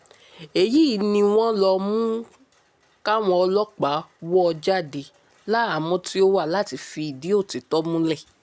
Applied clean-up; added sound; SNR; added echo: none; none; none; none.